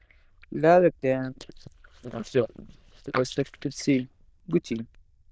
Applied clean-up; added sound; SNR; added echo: neural diffusion model UNIVERSE++.